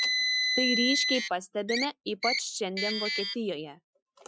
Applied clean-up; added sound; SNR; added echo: classical method Wiener filter.